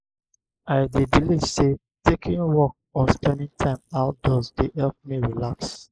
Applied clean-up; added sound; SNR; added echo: neural mask model Resemble Enhance denoiser.